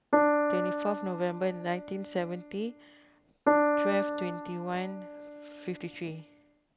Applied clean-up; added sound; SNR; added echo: none; Piano; -4 dB; none.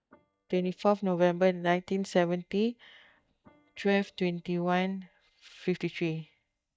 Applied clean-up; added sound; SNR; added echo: neural mask model DeepFilterNet 3.